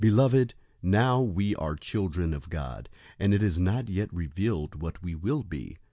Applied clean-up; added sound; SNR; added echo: none; none; none; none.